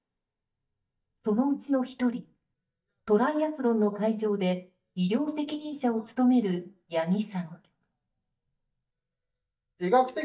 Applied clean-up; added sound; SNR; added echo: neural mask model DeepFilterNet 3.